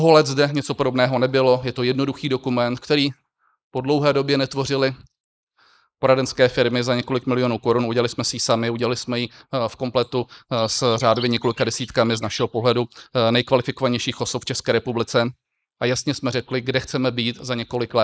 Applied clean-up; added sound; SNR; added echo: neural mask model Resemble Enhance denoiser.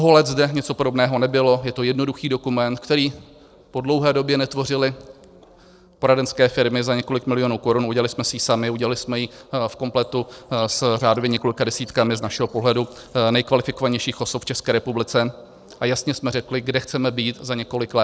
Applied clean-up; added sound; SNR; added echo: neural separator model SepFormer DNS4.